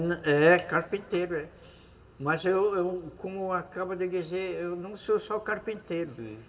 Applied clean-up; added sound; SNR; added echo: none; none; none; reverberation time 1.5 s.